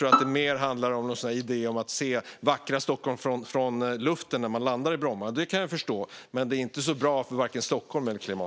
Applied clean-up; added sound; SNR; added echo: none; Bowed string instrument; 1 dB; none.